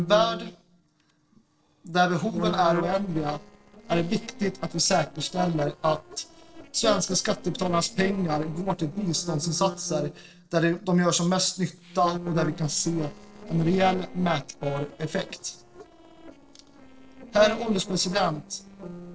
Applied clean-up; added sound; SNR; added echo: neural separator model SepFormer DNS4.